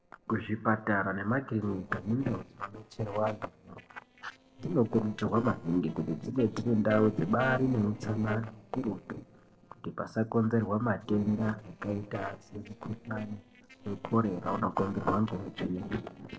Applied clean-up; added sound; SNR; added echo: neural separator model SepFormer DNS4.